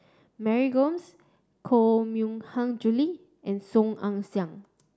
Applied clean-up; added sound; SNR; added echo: none; none; none; none.